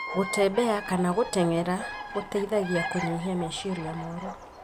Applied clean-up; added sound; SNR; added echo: none; Bark + Bird vocalization, bird call, bird song; 9 dB; none.